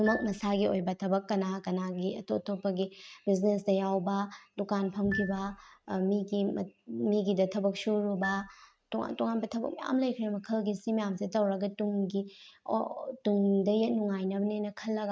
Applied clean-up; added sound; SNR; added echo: neural mask model RNNoise.